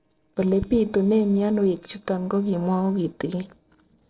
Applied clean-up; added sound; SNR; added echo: neural separator model SepFormer DNS4.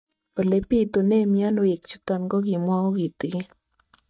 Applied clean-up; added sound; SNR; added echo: neural mask model DeepFilterNet 3.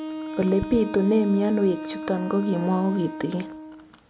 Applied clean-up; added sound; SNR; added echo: none; Wind instrument, woodwind instrument; 10 dB; none.